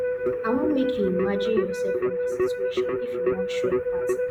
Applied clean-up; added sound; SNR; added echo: none; Keyboard (musical); -5 dB; none.